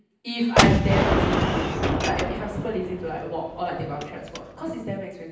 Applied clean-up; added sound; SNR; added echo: none; Gunshot, gunfire; -5 dB; reverberation time 0.9 s.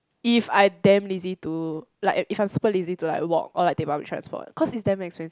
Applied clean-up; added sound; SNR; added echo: none; none; none; none.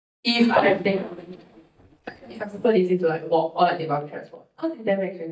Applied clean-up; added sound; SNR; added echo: neural mask model DeepFilterNet 3.